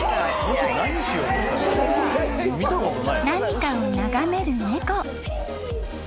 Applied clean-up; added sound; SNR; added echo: none; none; none; none.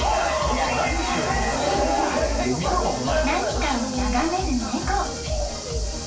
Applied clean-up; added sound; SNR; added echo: none; Cricket; 13 dB; reverberation time 0.4 s.